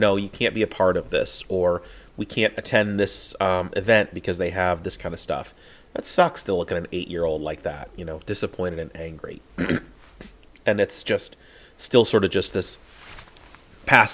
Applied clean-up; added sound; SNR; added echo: none; none; none; none.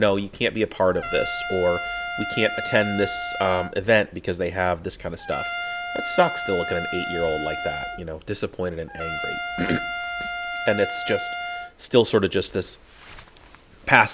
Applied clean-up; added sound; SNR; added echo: none; Trumpet; 6 dB; none.